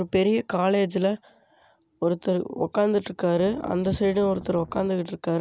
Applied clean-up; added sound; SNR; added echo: none; Strum; 19 dB; none.